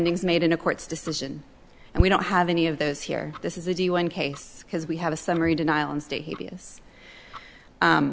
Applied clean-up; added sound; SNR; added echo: none; Tick-tock; 11 dB; none.